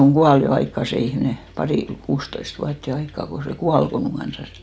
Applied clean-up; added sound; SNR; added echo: none; none; none; none.